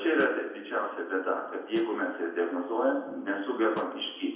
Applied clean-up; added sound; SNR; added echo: none; Snare drum; 17 dB; reverberation time 0.9 s.